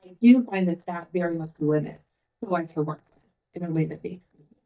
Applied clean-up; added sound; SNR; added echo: neural mask model DeepFilterNet 3.